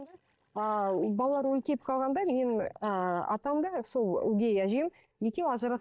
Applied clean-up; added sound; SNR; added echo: neural mask model DeepFilterNet 3.